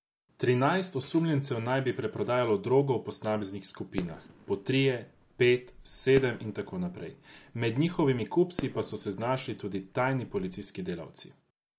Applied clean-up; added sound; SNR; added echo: none; Fireworks; 17 dB; none.